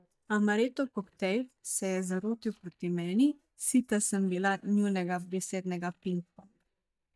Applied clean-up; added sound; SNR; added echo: neural mask model DeepFilterNet 3.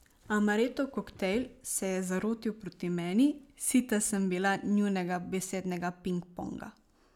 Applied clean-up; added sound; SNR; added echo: none; none; none; none.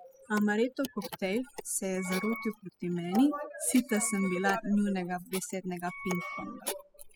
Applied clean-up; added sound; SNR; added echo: classical method spectral subtraction.